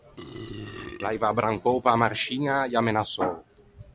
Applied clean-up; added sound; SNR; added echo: none; Burping, eructation; 13 dB; none.